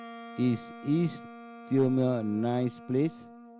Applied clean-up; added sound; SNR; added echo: none; Wind instrument, woodwind instrument; 16 dB; none.